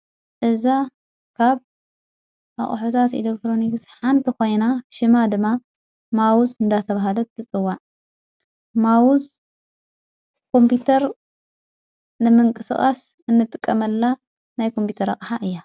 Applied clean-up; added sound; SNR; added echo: none; none; none; none.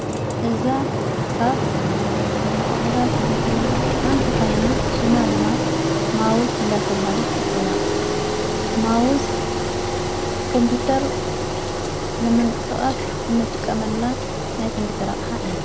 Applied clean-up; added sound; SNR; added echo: none; Engine; -3 dB; none.